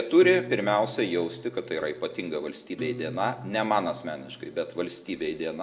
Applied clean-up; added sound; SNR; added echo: none; Acoustic guitar; 16 dB; reverberation time 0.5 s.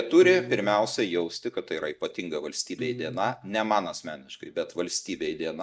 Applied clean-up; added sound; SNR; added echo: neural mask model DeepFilterNet 3.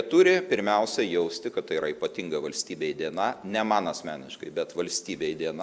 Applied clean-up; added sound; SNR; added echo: none; none; none; none.